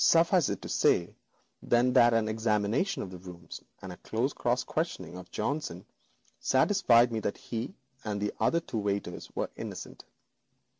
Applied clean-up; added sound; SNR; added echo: none; none; none; none.